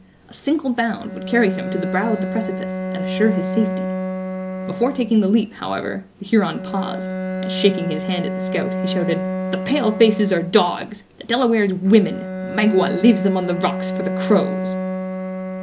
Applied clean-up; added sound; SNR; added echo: none; Bowed string instrument; 6 dB; none.